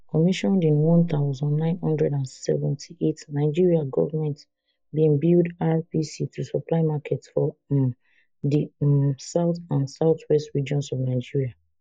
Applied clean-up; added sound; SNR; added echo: neural mask model DeepFilterNet 3.